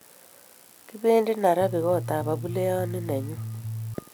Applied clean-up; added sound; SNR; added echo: none; Bass guitar; 6 dB; none.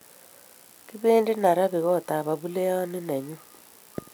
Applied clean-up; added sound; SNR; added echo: none; none; none; none.